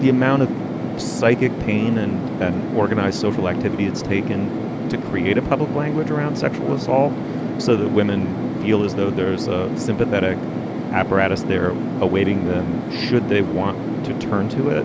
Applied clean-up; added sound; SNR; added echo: none; Fixed-wing aircraft, airplane; 3 dB; none.